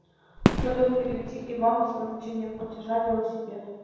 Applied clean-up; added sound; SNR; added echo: none; Fireworks; 3 dB; reverberation time 1.2 s.